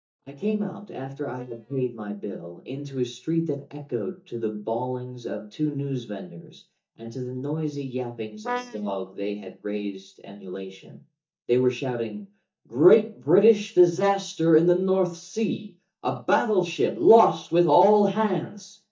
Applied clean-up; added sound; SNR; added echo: neural mask model DeepFilterNet 3.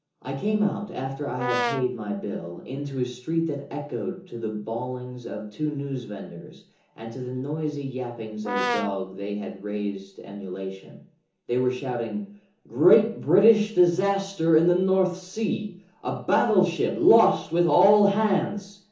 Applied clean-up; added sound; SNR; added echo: none; Brass instrument; 4 dB; reverberation time 0.7 s.